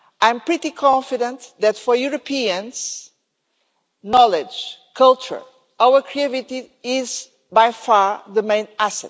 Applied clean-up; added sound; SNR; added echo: none; none; none; none.